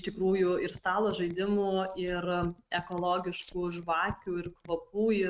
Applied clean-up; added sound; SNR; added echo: neural mask model RNNoise.